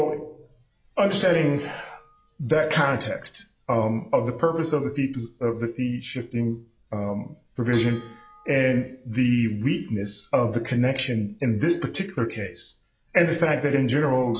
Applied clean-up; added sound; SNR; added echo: classical method log-MMSE.